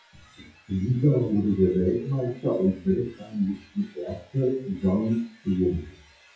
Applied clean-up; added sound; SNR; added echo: classical method WPE with log-MMSE.